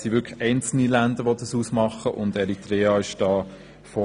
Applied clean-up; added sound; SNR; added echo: none; none; none; none.